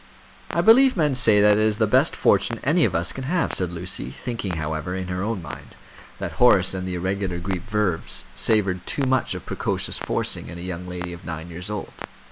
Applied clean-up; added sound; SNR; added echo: none; Clock; 18 dB; none.